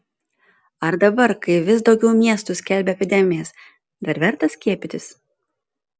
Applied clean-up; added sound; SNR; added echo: none; none; none; none.